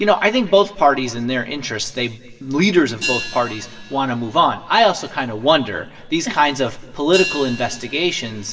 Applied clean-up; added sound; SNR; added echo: none; Hi-hat; 15 dB; reverberation time 3.0 s.